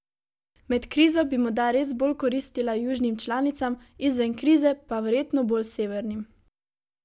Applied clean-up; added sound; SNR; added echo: none; none; none; none.